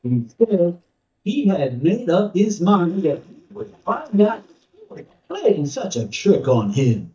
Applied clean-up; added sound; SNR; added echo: neural mask model DeepFilterNet 3.